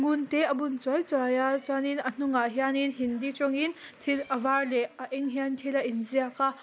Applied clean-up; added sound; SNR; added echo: none; none; none; none.